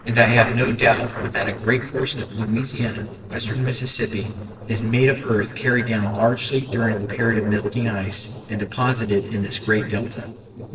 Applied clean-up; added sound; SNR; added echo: neural separator model SepFormer DNS4.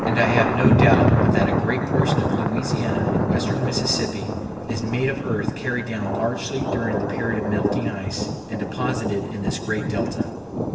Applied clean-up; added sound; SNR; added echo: none; Thunder; -4 dB; reverberation time 1.1 s.